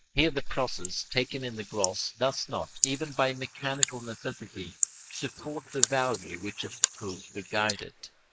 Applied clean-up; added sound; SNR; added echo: neural mask model Resemble Enhance denoiser.